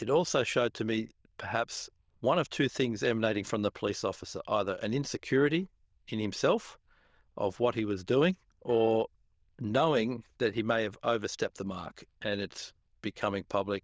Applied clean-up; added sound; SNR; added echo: neural diffusion model UNIVERSE++.